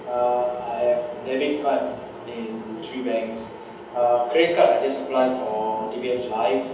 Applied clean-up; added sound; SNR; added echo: none; none; none; reverberation time 2.2 s.